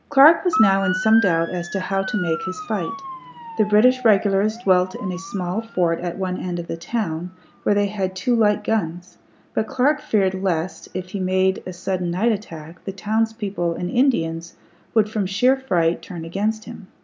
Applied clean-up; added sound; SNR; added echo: none; Motor vehicle (road) / Siren; 14 dB; none.